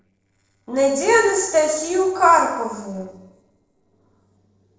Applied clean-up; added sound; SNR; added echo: neural separator model SepFormer DNS4.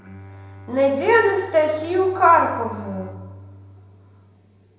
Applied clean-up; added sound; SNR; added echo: none; Bowed string instrument; 19 dB; reverberation time 0.9 s.